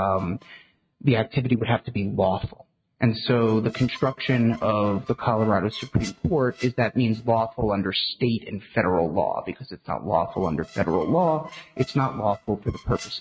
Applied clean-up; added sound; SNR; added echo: neural mask model RNNoise.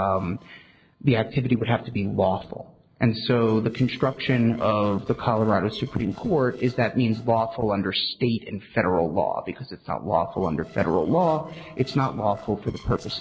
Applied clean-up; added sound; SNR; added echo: neural separator model SepFormer DNS4.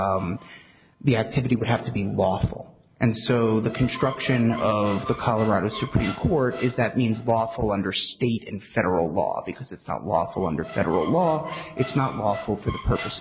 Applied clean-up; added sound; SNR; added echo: none; Squeak; 16 dB; none.